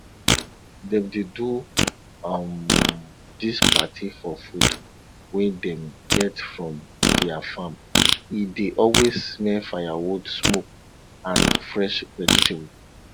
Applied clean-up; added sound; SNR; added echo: none; Fart; -2 dB; none.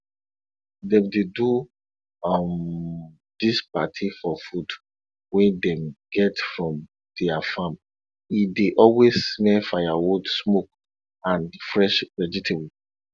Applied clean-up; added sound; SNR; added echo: none; none; none; none.